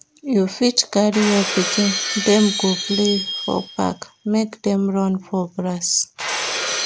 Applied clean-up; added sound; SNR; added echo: none; Shatter; 7 dB; none.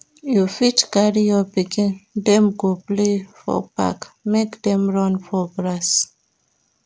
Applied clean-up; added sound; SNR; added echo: none; none; none; none.